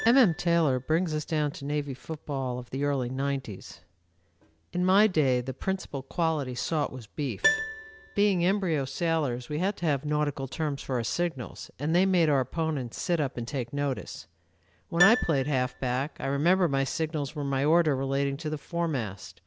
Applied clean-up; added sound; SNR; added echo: none; Piano; 13 dB; none.